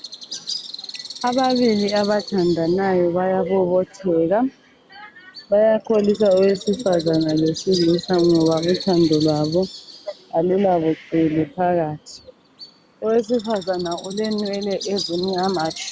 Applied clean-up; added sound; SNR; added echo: none; Bird; 16 dB; none.